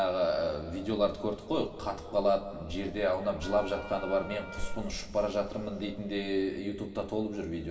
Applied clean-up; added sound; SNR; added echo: none; Wind instrument, woodwind instrument; 15 dB; reverberation time 2.5 s.